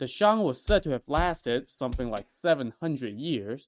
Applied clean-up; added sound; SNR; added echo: neural mask model RNNoise.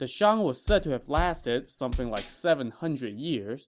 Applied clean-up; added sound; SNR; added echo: none; Bass drum; 7 dB; none.